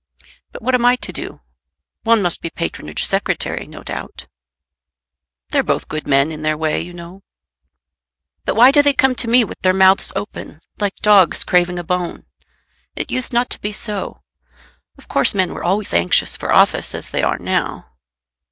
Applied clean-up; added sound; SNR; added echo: none; none; none; none.